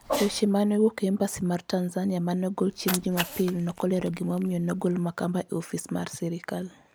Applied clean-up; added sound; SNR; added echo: none; Cat; 12 dB; none.